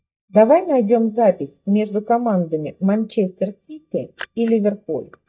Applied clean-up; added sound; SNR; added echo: neural mask model DeepFilterNet 3.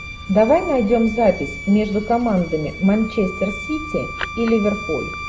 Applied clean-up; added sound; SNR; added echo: none; Bowed string instrument; 13 dB; none.